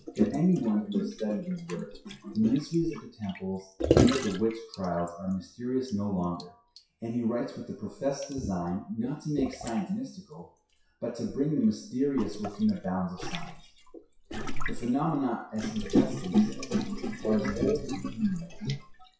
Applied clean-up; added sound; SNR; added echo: classical method WPE with log-MMSE.